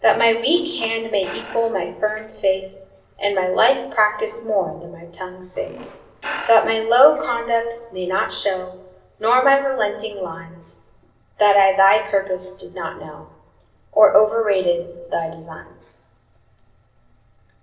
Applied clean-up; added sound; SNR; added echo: neural separator model SepFormer DNS4.